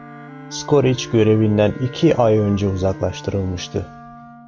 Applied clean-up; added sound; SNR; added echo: none; Bowed string instrument + Wind instrument, woodwind instrument; 16 dB; none.